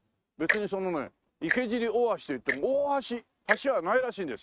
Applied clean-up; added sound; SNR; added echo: neural mask model RNNoise.